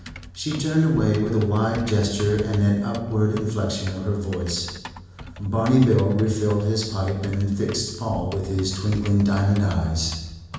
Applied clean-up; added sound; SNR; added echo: none; Typing; 18 dB; reverberation time 1.0 s.